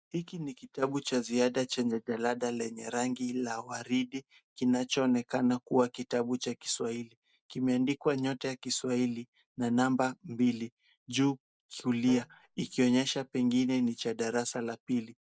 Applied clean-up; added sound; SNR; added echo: neural mask model DeepFilterNet 3.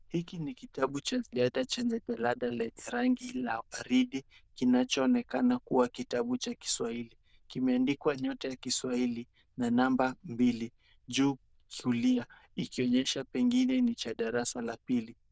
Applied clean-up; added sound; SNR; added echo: neural diffusion model UNIVERSE++.